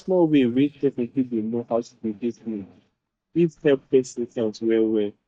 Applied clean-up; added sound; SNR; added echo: neural mask model DeepFilterNet 3.